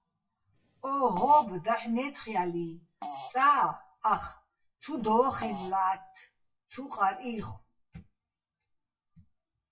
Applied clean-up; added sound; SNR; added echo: classical method WPE with log-MMSE.